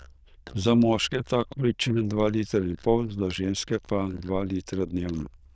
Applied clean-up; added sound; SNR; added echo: neural diffusion model UNIVERSE++.